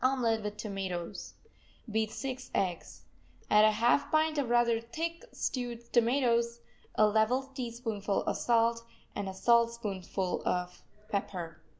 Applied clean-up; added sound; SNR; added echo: none; none; none; none.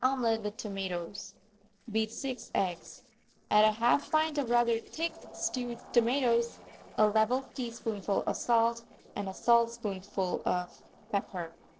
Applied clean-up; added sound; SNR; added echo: neural separator model SepFormer DNS4.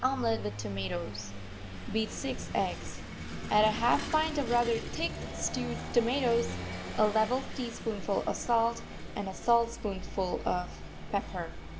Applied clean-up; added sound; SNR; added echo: none; Engine / Vehicle; 7 dB; none.